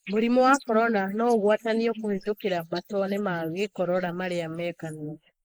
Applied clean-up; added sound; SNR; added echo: neural mask model Resemble Enhance denoiser.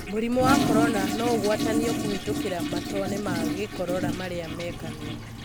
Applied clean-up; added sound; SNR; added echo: none; Toilet flush; -1 dB; none.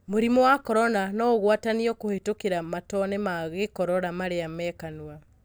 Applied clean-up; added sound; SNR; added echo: none; none; none; none.